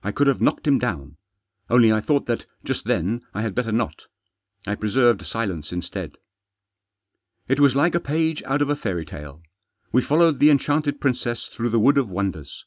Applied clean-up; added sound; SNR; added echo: none; none; none; none.